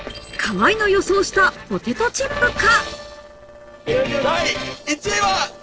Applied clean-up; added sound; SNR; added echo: neural separator model SepFormer DNS4.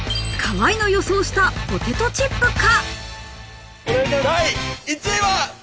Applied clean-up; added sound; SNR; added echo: none; none; none; none.